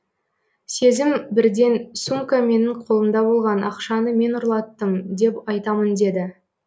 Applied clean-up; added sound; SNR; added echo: none; none; none; none.